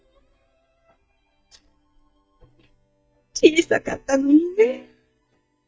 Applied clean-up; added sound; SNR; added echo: neural mask model DeepFilterNet 3.